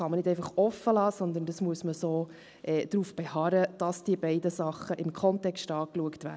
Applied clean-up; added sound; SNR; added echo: none; none; none; none.